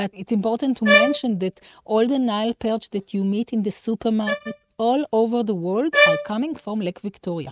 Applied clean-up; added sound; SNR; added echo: neural mask model RNNoise.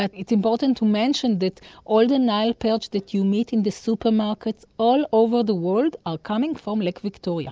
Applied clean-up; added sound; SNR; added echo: none; none; none; none.